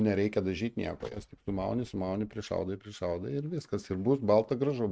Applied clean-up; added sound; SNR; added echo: neural mask model RNNoise.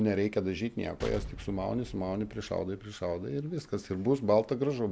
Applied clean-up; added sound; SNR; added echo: none; Explosion; 13 dB; none.